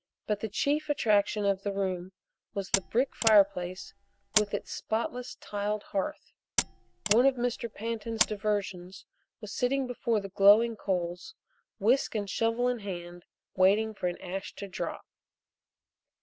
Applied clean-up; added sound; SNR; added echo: none; Mechanisms; 5 dB; none.